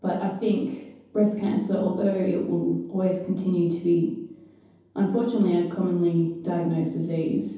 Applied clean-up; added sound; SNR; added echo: none; none; none; reverberation time 0.9 s.